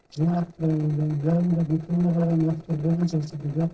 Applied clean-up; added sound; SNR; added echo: neural separator model SepFormer DNS4.